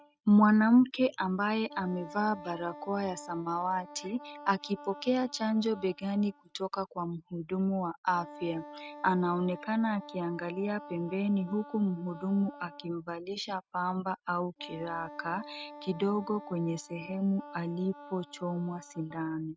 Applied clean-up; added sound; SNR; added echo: neural mask model RNNoise.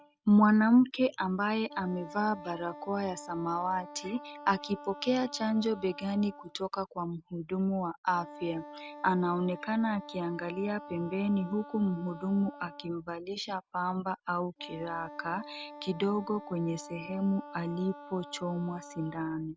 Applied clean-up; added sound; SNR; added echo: none; Wind instrument, woodwind instrument; 17 dB; none.